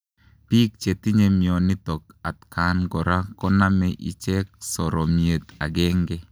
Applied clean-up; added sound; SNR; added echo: none; none; none; none.